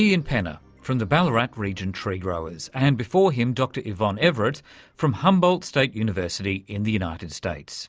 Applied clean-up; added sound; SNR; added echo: none; none; none; none.